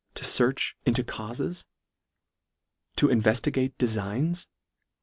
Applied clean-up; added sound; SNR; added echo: none; none; none; none.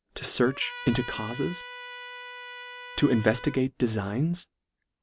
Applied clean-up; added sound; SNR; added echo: none; Trumpet; 13 dB; none.